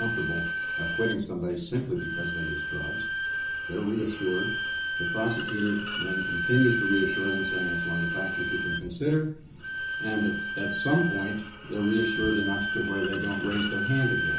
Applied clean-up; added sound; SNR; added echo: none; Bowed string instrument; 2 dB; reverberation time 0.7 s.